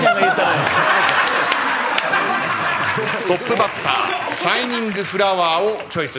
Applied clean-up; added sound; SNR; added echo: none; none; none; none.